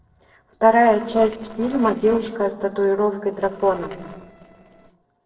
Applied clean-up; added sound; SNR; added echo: neural separator model SepFormer DNS4.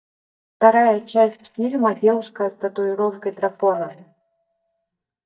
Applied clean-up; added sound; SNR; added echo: neural mask model DeepFilterNet 3.